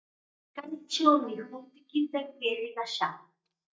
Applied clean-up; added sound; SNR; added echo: neural mask model DeepFilterNet 3.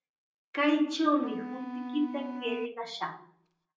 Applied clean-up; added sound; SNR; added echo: none; Wind instrument, woodwind instrument; 9 dB; reverberation time 0.6 s.